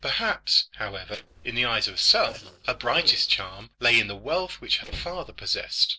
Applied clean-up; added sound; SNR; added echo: neural separator model SepFormer DNS4.